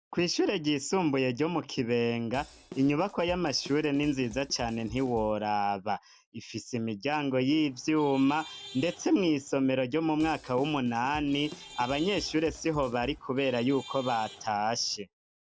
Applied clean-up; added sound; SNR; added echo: none; Traffic noise, roadway noise / Vehicle horn, car horn, honking + Drum kit; 18 dB; none.